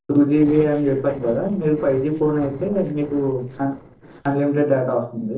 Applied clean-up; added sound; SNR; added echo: neural separator model SepFormer DNS4.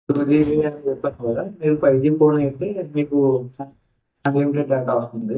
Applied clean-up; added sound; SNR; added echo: neural mask model DeepFilterNet 3.